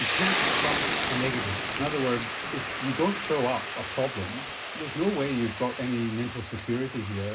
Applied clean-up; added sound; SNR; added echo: none; Boiling / Hiss; -1 dB; reverberation time 0.2 s.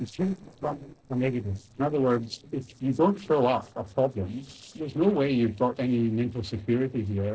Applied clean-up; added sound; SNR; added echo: neural separator model SepFormer DNS4.